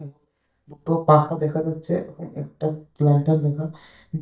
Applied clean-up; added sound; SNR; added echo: neural mask model DeepFilterNet 3.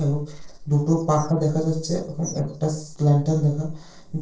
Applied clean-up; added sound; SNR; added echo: neural separator model SepFormer DNS4.